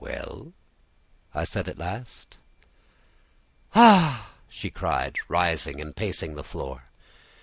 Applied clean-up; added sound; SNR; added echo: none; none; none; none.